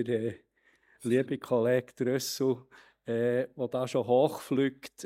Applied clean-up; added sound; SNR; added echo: neural mask model DeepFilterNet 3.